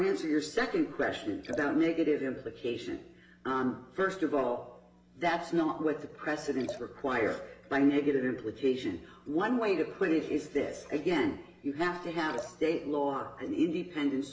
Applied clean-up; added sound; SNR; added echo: none; Liquid; 18 dB; reverberation time 0.8 s.